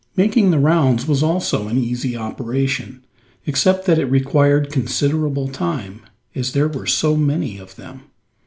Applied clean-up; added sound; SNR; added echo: none; none; none; none.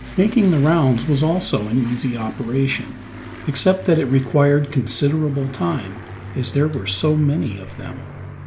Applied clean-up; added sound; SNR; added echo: none; Aircraft; 14 dB; none.